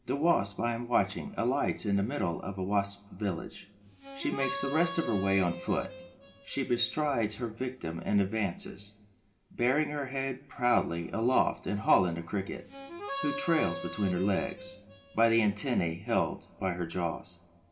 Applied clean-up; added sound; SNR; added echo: none; Harmonica; 10 dB; reverberation time 1.4 s.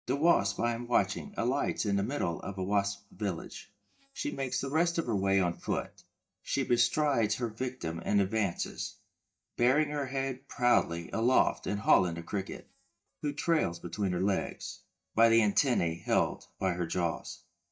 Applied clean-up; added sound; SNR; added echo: neural mask model DeepFilterNet 3.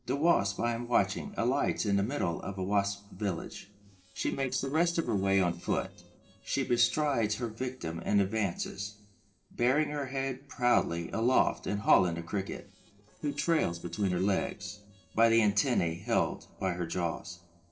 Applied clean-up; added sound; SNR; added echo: neural separator model SepFormer DNS4.